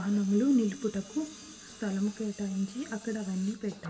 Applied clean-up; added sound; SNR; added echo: none; Tools; 19 dB; reverberation time 2.1 s.